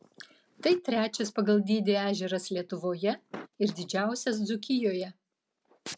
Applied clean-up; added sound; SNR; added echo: none; none; none; none.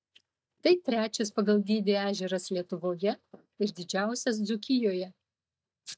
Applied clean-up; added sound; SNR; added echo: neural mask model DeepFilterNet 3.